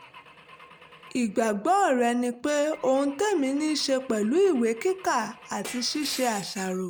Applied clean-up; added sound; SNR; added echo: none; Glass / Engine / Car; 20 dB; none.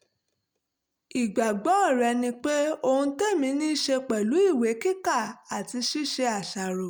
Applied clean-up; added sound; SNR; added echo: none; none; none; none.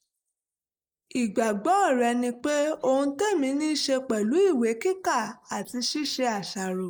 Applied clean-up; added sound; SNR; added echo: neural mask model Resemble Enhance denoiser.